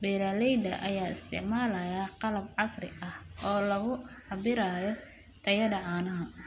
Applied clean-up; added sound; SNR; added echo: none; none; none; none.